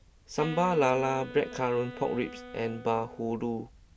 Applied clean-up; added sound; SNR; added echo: none; Wind instrument, woodwind instrument; 15 dB; none.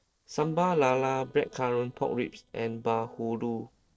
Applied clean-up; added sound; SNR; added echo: neural separator model SepFormer DNS4.